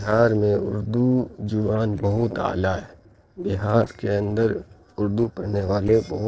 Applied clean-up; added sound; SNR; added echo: neural separator model SepFormer DNS4.